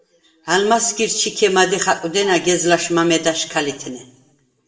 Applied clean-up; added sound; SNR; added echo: none; none; none; reverberation time 0.7 s.